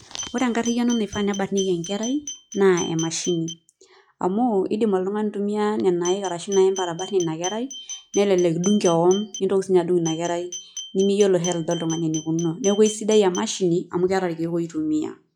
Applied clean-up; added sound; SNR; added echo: classical method log-MMSE.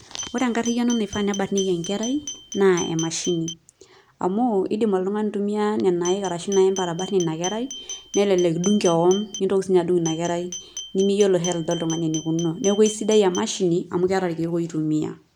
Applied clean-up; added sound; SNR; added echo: none; Glass; 13 dB; none.